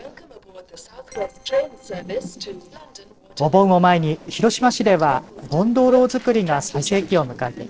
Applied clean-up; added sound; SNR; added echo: neural separator model SepFormer DNS4.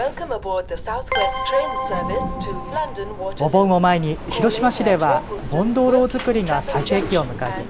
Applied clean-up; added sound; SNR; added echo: none; Train; 5 dB; none.